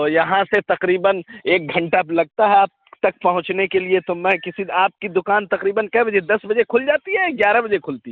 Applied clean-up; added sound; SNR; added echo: none; none; none; none.